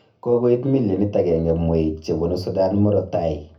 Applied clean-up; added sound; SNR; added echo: none; none; none; reverberation time 0.3 s.